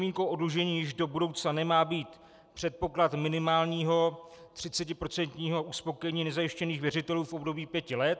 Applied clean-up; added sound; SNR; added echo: none; none; none; none.